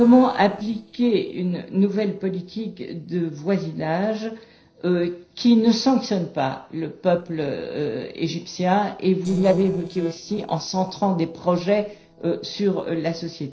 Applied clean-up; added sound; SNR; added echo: neural separator model SepFormer DNS4.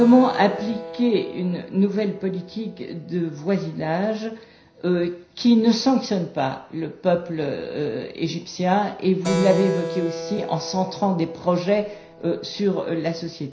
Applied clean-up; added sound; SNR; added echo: none; Keyboard (musical); 13 dB; reverberation time 0.5 s.